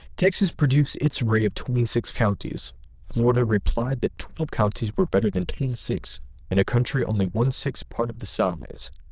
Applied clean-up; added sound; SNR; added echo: neural diffusion model UNIVERSE++.